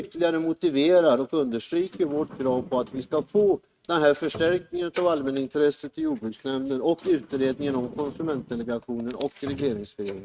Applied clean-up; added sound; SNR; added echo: neural mask model RNNoise.